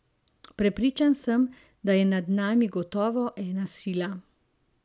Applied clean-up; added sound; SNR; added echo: none; none; none; none.